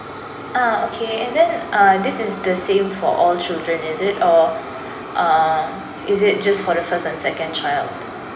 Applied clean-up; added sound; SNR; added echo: none; Fire; 13 dB; reverberation time 1.0 s.